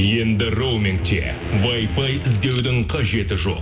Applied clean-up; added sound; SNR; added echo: none; Scissors; 18 dB; reverberation time 2.8 s.